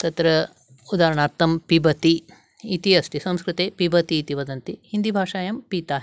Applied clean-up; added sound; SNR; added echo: none; none; none; none.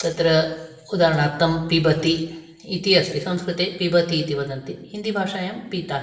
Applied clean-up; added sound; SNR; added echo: none; none; none; reverberation time 0.9 s.